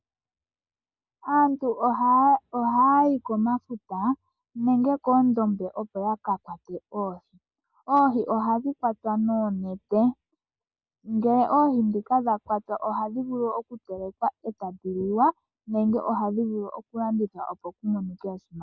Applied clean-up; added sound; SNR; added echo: none; none; none; none.